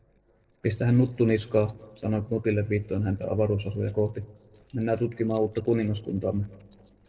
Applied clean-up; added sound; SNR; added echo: neural separator model SepFormer DNS4.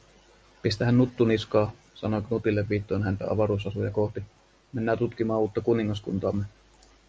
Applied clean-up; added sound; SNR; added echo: none; none; none; none.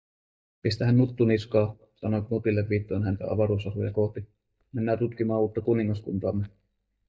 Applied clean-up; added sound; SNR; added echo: neural mask model DeepFilterNet 3.